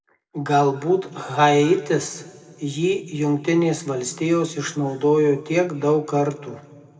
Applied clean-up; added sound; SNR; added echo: none; none; none; reverberation time 1.9 s.